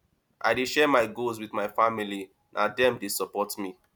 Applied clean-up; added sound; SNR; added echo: none; none; none; none.